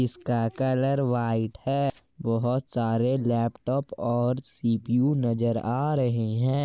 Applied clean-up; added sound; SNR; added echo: none; none; none; none.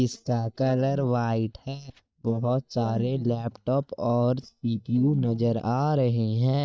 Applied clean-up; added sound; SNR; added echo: neural mask model DeepFilterNet 3.